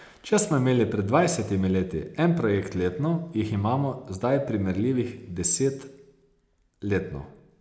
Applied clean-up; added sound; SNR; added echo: none; none; none; none.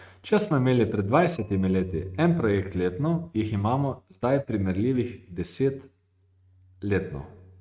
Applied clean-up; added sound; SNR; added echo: neural mask model RNNoise.